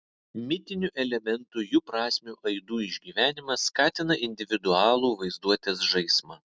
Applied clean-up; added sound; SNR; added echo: none; none; none; none.